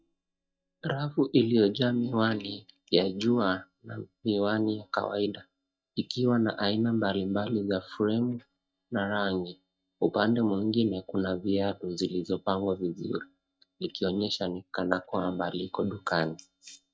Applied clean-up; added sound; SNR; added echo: neural mask model DeepFilterNet 3.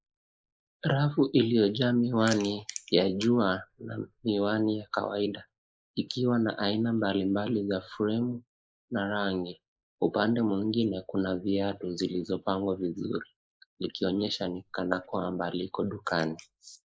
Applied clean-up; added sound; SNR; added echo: neural mask model Resemble Enhance denoiser.